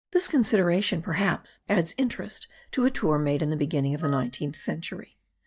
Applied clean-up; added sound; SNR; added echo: neural mask model DeepFilterNet 3.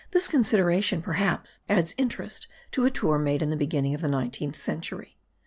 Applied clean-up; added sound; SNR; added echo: none; none; none; none.